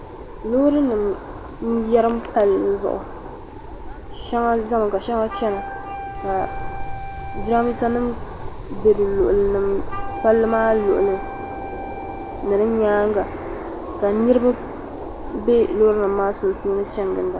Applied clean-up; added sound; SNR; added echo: none; Wind instrument, woodwind instrument + Wind; 11 dB; none.